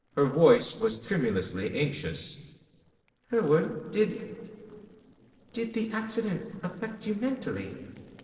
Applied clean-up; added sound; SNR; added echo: neural separator model SepFormer DNS4.